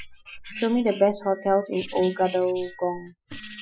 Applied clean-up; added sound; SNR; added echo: classical method Wiener filter.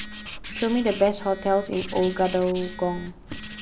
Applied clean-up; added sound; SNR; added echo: none; Writing + Telephone; 12 dB; none.